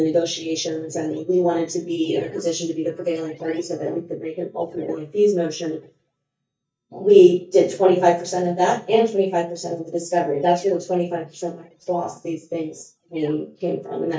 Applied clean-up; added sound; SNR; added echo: neural mask model DeepFilterNet 3.